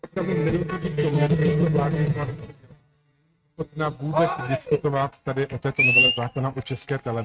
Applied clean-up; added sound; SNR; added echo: neural mask model RNNoise.